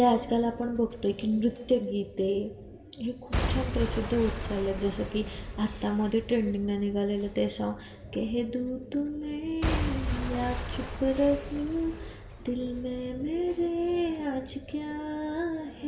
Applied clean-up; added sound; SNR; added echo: none; Shatter / Crushing / Boom; 8 dB; reverberation time 0.7 s.